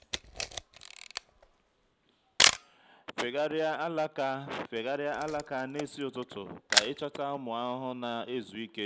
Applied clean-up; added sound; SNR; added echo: none; Camera; 0 dB; none.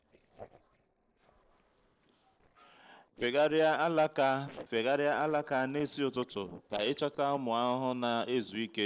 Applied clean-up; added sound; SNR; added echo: neural separator model SepFormer DNS4.